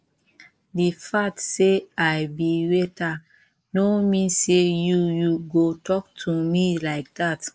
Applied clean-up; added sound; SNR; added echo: neural mask model Resemble Enhance denoiser.